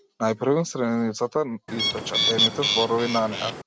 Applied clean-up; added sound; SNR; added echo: none; Bird; 0 dB; none.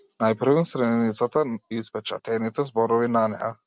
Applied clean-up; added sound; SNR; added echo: none; none; none; none.